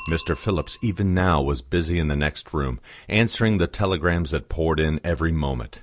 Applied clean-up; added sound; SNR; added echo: none; Bicycle bell; 16 dB; none.